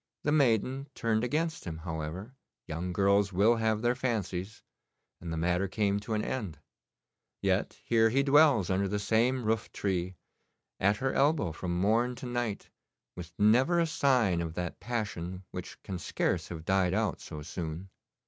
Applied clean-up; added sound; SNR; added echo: none; none; none; none.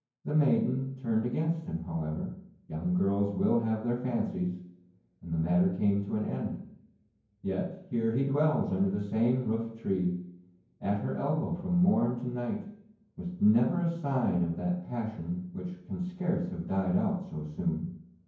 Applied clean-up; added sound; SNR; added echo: none; none; none; reverberation time 0.9 s.